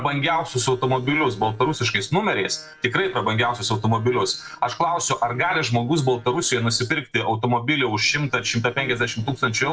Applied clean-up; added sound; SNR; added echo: neural separator model SepFormer DNS4.